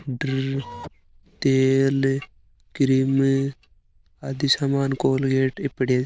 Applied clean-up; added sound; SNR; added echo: neural diffusion model UNIVERSE++.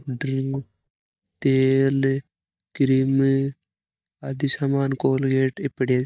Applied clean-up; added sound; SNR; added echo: neural mask model DeepFilterNet 3.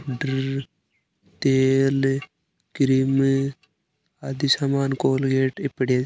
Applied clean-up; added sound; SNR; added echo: none; none; none; none.